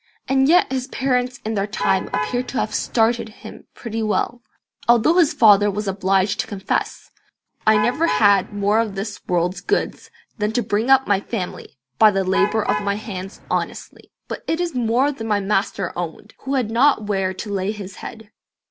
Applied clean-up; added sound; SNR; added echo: none; Alarm / Truck; 7 dB; none.